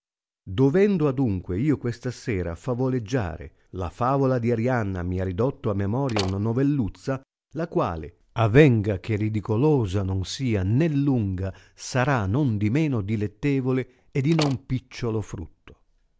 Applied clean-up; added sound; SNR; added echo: none; Slam; 12 dB; none.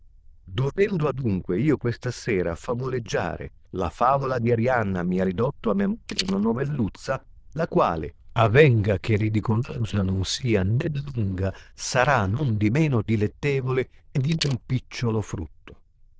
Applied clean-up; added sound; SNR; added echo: neural diffusion model UNIVERSE++.